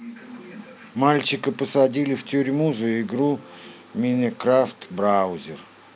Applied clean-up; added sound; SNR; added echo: none; none; none; none.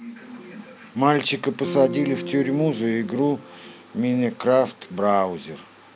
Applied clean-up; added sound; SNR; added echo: none; Electric guitar / Strum; 9 dB; none.